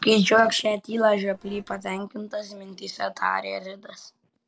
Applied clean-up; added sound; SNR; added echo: neural separator model SepFormer DNS4.